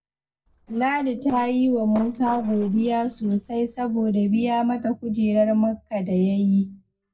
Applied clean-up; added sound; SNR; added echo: neural separator model SepFormer DNS4.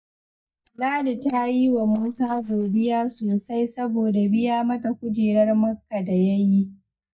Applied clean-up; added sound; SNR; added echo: neural mask model DeepFilterNet 3.